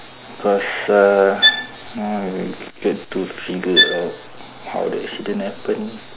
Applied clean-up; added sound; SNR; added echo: none; Bowed string instrument; -2 dB; none.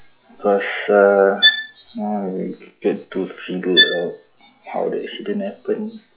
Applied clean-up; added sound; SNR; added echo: classical method log-MMSE.